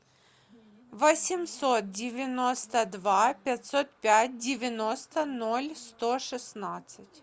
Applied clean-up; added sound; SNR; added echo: none; none; none; none.